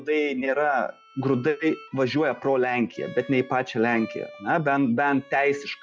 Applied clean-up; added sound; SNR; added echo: classical method log-MMSE.